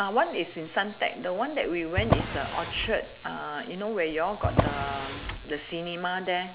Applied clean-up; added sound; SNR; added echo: none; Drawer open or close; 1 dB; none.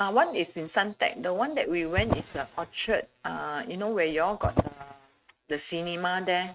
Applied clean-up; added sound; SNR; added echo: neural mask model RNNoise.